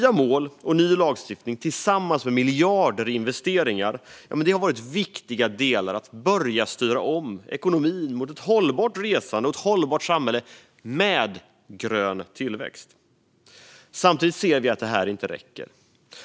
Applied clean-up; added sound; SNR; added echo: none; none; none; none.